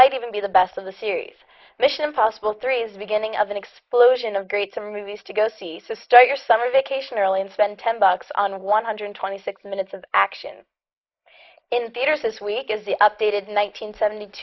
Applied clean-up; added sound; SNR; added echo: neural mask model Resemble Enhance denoiser.